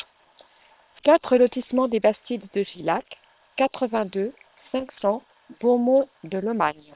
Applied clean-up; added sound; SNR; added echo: neural separator model SepFormer WHAM!.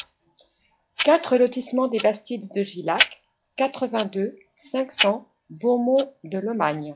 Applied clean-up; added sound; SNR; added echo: classical method log-MMSE.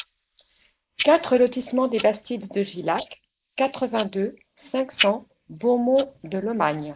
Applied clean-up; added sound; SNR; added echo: neural mask model Resemble Enhance denoiser.